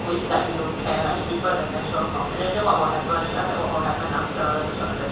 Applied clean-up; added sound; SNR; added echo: none; Fixed-wing aircraft, airplane; 4 dB; reverberation time 0.7 s.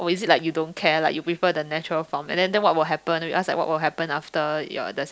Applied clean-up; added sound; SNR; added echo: none; none; none; none.